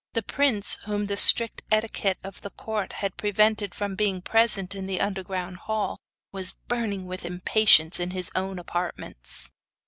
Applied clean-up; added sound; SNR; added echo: none; none; none; none.